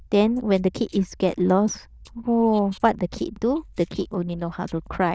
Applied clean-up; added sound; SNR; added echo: neural diffusion model UNIVERSE++.